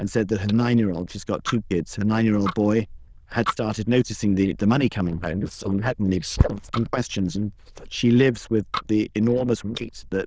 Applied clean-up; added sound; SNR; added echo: neural diffusion model UNIVERSE++.